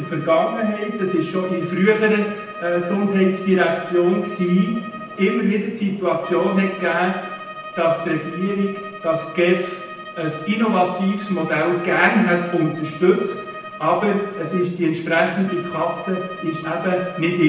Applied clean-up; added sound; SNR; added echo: none; Bowed string instrument; 14 dB; reverberation time 0.9 s.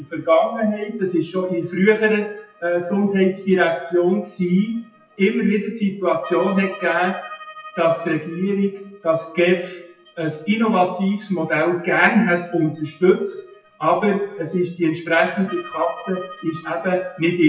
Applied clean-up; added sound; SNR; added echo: classical method WPE with log-MMSE.